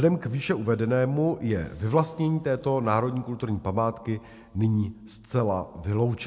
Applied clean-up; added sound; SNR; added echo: none; none; none; none.